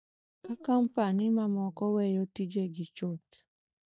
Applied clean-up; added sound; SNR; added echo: neural mask model DeepFilterNet 3.